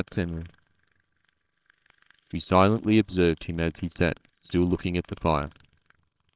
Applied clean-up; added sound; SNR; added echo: neural separator model SepFormer WHAMR!.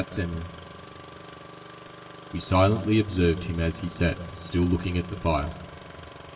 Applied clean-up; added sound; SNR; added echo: none; Engine starting; 16 dB; reverberation time 2.3 s.